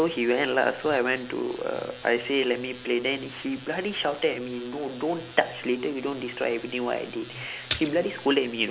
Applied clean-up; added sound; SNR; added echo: none; Splash, splatter; 9 dB; none.